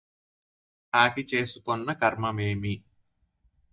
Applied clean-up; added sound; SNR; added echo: neural mask model DeepFilterNet 3.